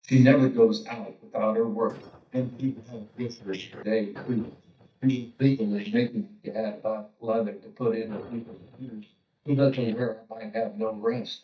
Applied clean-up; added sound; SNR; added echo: neural mask model DeepFilterNet 3.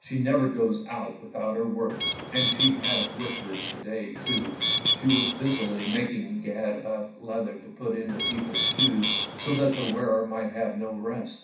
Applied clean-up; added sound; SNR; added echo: none; Bird; -1 dB; reverberation time 0.6 s.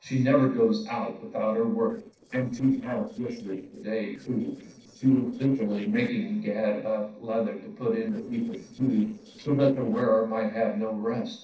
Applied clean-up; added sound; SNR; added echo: neural separator model SepFormer DNS4.